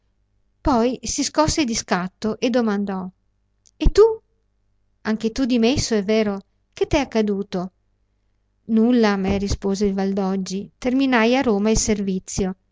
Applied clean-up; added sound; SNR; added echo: none; Knock; 18 dB; none.